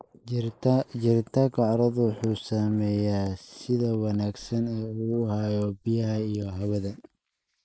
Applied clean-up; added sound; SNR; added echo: neural mask model Resemble Enhance denoiser.